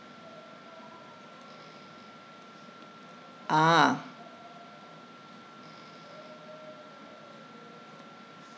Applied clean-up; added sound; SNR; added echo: none; none; none; none.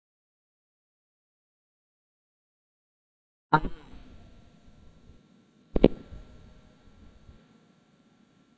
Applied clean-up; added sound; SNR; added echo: neural mask model DeepFilterNet 3.